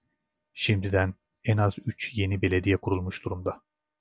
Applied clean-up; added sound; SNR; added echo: none; none; none; none.